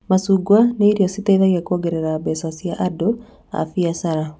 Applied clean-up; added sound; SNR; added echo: none; none; none; none.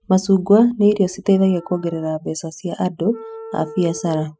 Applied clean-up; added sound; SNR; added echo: classical method spectral subtraction.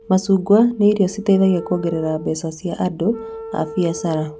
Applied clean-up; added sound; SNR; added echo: none; Wind instrument, woodwind instrument; 16 dB; none.